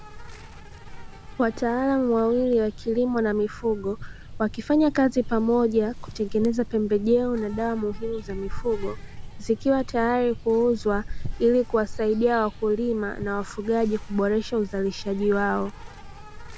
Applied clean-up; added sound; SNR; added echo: none; Insect; 11 dB; none.